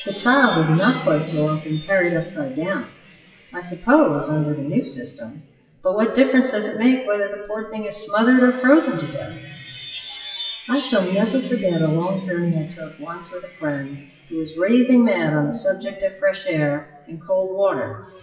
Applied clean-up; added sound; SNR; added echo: classical method WPE with log-MMSE.